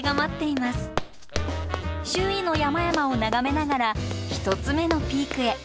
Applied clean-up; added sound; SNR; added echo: none; Run; 11 dB; none.